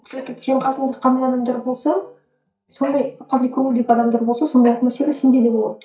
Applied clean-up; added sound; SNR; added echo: neural mask model DeepFilterNet 3.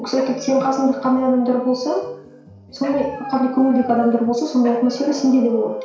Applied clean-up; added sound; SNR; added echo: none; Dog; 13 dB; reverberation time 0.6 s.